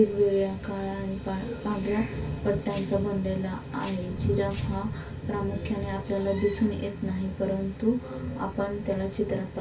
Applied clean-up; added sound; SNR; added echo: none; Rattle (instrument); 7 dB; reverberation time 0.2 s.